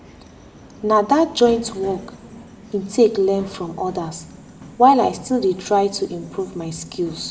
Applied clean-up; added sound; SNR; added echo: none; Subway, metro, underground; 20 dB; reverberation time 0.8 s.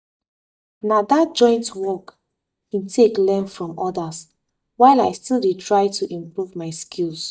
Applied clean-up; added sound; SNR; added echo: neural mask model DeepFilterNet 3.